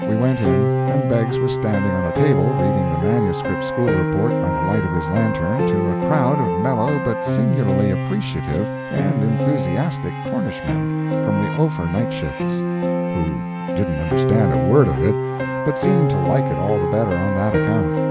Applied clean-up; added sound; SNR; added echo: none; Piano; -1 dB; none.